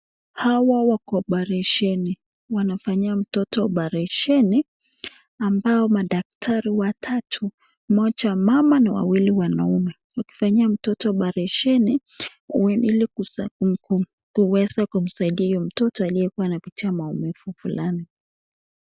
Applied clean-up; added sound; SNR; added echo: none; none; none; none.